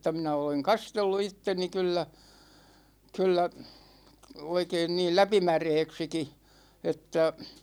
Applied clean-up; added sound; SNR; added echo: none; none; none; none.